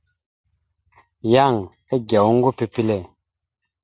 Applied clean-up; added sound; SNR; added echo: none; none; none; none.